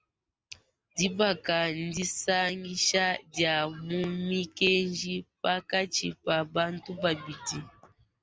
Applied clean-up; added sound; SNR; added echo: none; none; none; none.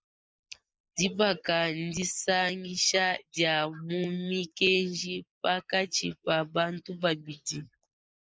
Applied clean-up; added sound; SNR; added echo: neural mask model Resemble Enhance denoiser.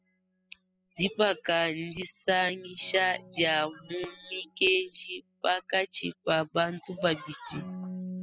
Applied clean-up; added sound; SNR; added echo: classical method spectral subtraction.